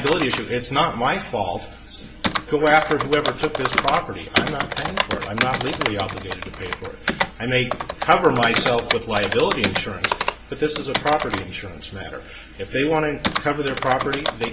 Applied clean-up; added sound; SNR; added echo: none; Computer keyboard; 4 dB; reverberation time 0.6 s.